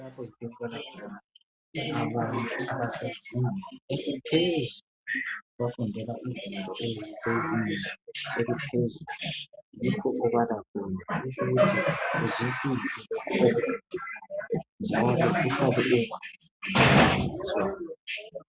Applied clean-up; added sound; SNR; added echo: none; none; none; none.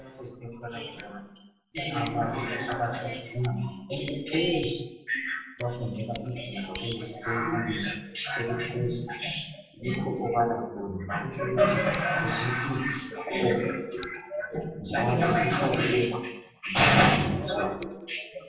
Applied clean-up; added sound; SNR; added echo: none; Scissors; 17 dB; reverberation time 0.7 s.